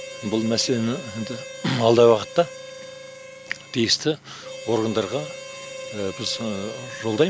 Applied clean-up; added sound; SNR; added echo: none; Harmonica; 14 dB; none.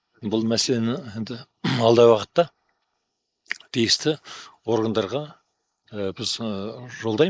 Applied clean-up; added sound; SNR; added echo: neural mask model Resemble Enhance denoiser.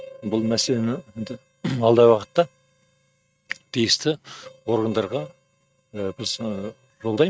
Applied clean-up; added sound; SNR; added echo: neural mask model RNNoise.